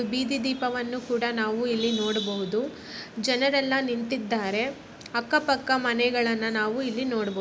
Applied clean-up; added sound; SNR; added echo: none; none; none; none.